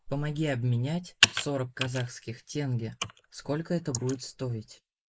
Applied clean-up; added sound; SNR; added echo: neural mask model Resemble Enhance denoiser.